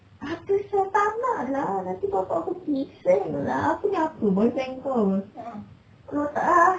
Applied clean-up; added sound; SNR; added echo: none; none; none; none.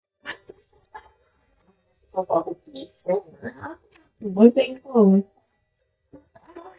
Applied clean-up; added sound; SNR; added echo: neural mask model DeepFilterNet 3.